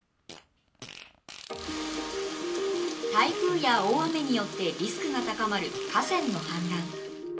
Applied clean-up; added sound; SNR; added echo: none; Fart; 20 dB; reverberation time 0.2 s.